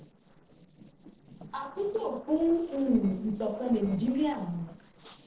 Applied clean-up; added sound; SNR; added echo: neural separator model SepFormer DNS4.